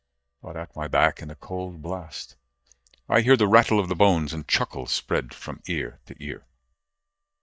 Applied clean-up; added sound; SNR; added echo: neural mask model DeepFilterNet 3.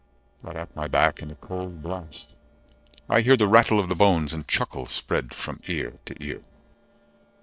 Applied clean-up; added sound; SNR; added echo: neural separator model SepFormer DNS4.